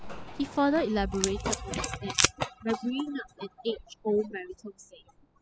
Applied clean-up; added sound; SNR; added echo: classical method spectral subtraction.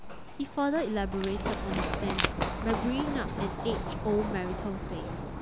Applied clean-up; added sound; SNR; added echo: none; Packing tape, duct tape + Run; 0 dB; none.